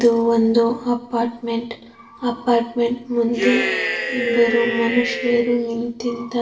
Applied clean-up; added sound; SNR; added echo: none; Cheering; 3 dB; reverberation time 0.9 s.